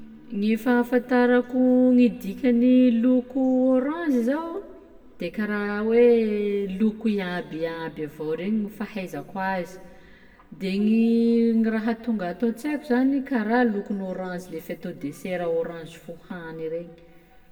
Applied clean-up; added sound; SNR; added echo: none; none; none; reverberation time 1.0 s.